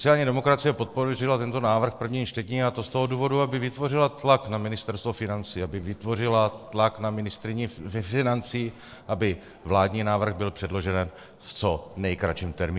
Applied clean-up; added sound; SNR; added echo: neural separator model SepFormer DNS4.